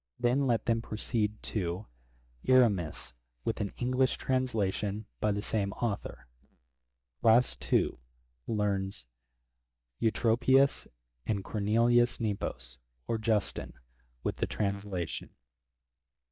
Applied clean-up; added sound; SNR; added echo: neural mask model DeepFilterNet 3.